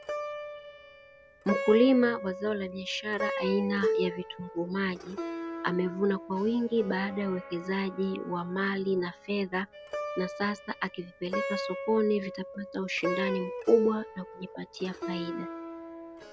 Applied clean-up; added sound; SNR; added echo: none; Plucked string instrument; 6 dB; none.